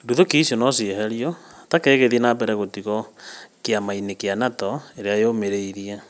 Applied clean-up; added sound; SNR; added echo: none; none; none; none.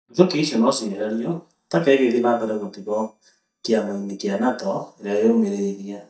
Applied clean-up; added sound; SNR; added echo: neural mask model DeepFilterNet 3.